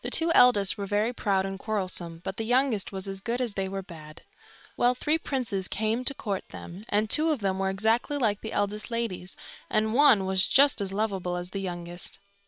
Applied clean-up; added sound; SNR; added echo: neural separator model SepFormer WHAM!.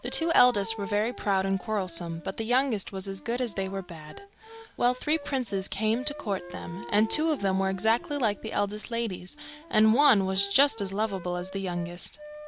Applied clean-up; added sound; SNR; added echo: none; Wind instrument, woodwind instrument + Wind instrument, woodwind instrument; 17 dB; none.